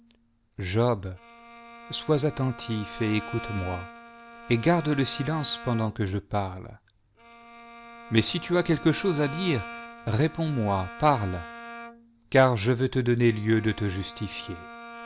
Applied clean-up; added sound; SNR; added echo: none; Bowed string instrument; 16 dB; none.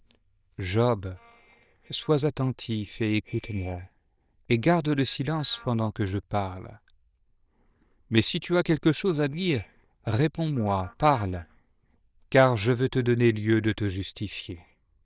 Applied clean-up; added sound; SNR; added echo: neural diffusion model UNIVERSE++.